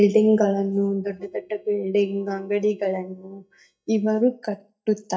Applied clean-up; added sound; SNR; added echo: neural mask model DeepFilterNet 3.